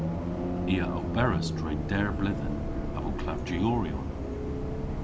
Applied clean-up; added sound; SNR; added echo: none; Bus; -1 dB; none.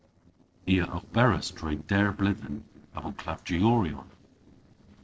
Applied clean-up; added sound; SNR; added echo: neural separator model SepFormer DNS4.